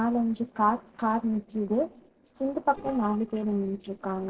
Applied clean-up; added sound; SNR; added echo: neural separator model SepFormer DNS4.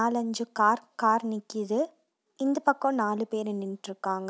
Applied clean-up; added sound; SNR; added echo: none; none; none; none.